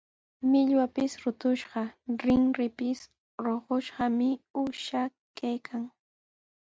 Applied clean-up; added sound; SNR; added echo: none; none; none; none.